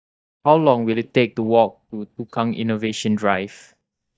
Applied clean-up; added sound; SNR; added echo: neural mask model DeepFilterNet 3.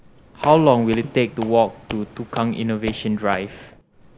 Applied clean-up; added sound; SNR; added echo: none; Squeak / Walk, footsteps; 16 dB; none.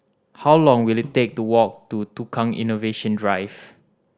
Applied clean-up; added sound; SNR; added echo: none; none; none; none.